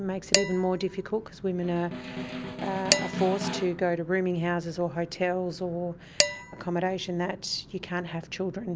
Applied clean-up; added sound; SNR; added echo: none; Snare drum + Dishes, pots, and pans; 4 dB; none.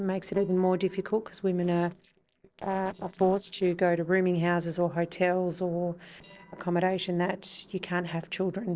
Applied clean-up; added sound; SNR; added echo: neural separator model SepFormer DNS4.